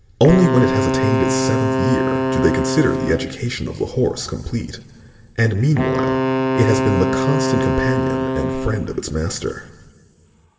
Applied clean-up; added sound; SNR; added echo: none; Wind instrument, woodwind instrument; 1 dB; reverberation time 1.9 s.